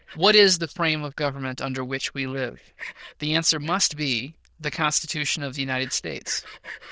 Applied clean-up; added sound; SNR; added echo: neural diffusion model UNIVERSE++.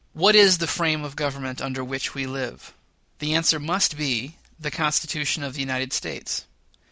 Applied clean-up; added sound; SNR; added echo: none; none; none; none.